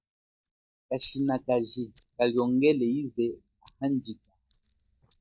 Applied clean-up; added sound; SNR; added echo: neural mask model DeepFilterNet 3.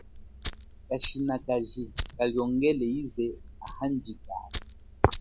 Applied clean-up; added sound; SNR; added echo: none; Fire; 6 dB; none.